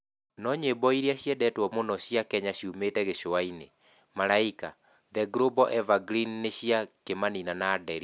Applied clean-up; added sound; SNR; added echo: none; none; none; none.